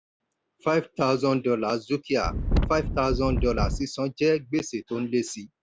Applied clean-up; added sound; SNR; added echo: none; Wind; -1 dB; none.